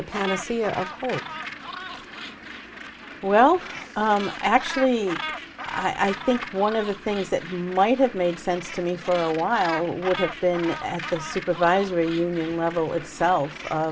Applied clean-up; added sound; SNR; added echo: none; Gull, seagull; 11 dB; none.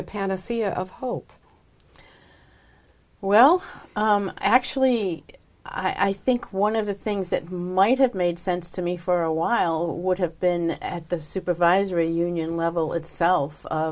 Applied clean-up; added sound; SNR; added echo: none; none; none; none.